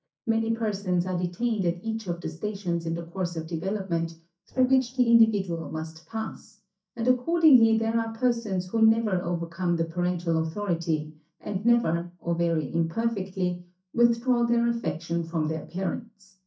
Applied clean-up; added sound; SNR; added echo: neural mask model DeepFilterNet 3.